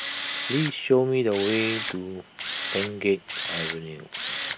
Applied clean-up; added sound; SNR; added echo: none; Tools; 3 dB; none.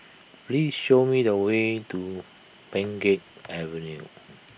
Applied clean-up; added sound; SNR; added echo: none; none; none; none.